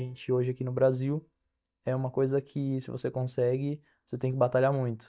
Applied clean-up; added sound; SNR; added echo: neural mask model DeepFilterNet 3.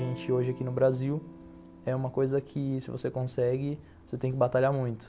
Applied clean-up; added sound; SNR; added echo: none; Electric guitar / Strum; 19 dB; none.